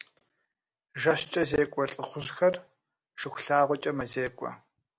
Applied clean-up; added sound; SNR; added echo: none; none; none; none.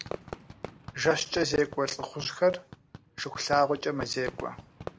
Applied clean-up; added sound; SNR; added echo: none; Fireworks; 13 dB; none.